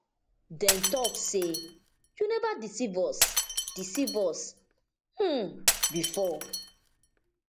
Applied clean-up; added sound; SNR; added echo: none; Shatter; 1 dB; none.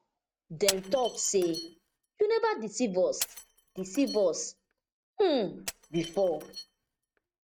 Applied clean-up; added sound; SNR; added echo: neural mask model RNNoise.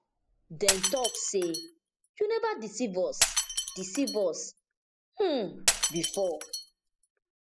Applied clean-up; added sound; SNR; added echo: classical method spectral subtraction.